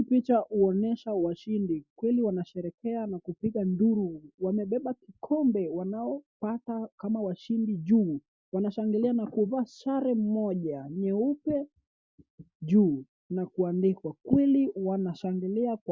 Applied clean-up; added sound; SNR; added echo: none; none; none; none.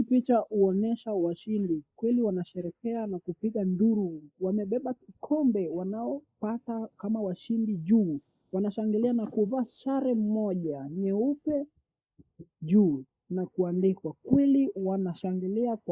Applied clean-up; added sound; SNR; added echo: neural mask model Resemble Enhance denoiser.